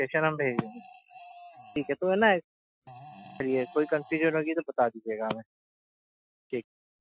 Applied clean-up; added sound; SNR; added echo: classical method Wiener filter.